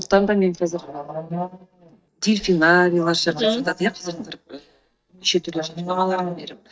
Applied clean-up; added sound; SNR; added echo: neural mask model DeepFilterNet 3.